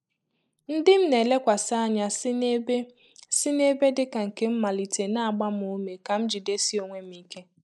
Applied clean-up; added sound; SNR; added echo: neural mask model Resemble Enhance denoiser.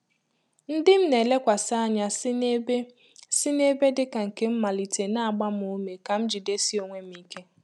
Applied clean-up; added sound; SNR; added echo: none; none; none; none.